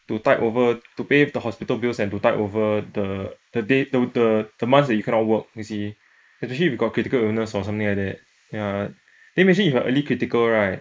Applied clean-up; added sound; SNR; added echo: neural mask model Resemble Enhance denoiser.